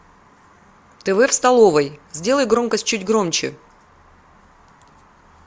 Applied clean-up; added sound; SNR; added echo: none; none; none; none.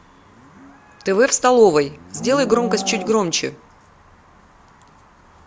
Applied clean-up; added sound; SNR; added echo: none; Livestock, farm animals, working animals; 14 dB; none.